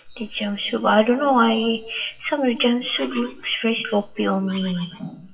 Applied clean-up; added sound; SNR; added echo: classical method WPE with log-MMSE.